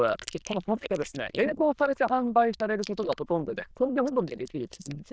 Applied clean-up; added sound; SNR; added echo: neural diffusion model UNIVERSE++.